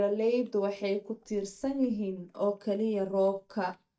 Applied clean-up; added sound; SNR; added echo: neural mask model DeepFilterNet 3.